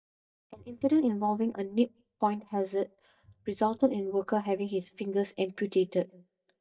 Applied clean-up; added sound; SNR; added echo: neural mask model DeepFilterNet 3.